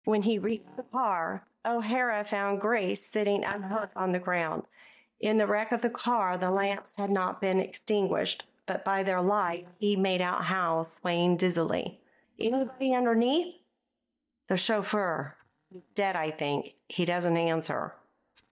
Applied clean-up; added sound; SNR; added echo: neural mask model DeepFilterNet 3.